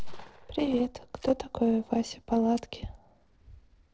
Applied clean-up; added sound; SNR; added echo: neural separator model SepFormer DNS4.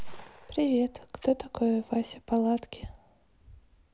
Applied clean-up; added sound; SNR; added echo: none; Gunshot, gunfire; 14 dB; none.